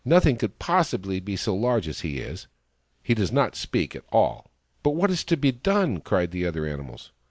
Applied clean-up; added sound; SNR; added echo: neural mask model Resemble Enhance denoiser.